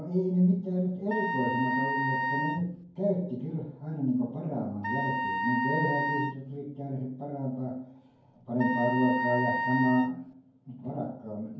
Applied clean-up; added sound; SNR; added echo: none; Wind instrument, woodwind instrument; 1 dB; reverberation time 0.9 s.